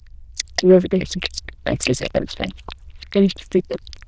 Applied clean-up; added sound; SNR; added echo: neural diffusion model UNIVERSE++.